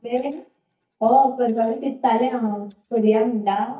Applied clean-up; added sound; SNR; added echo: neural mask model DeepFilterNet 3.